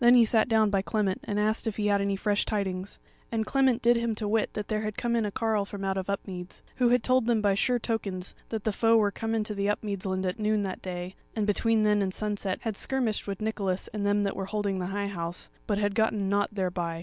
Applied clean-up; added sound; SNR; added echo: none; none; none; none.